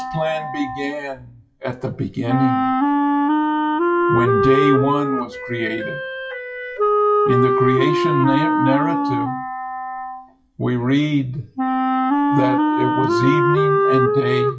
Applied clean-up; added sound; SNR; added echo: classical method WPE with log-MMSE.